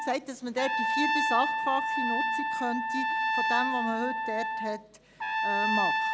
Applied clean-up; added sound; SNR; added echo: none; Trumpet; -4 dB; none.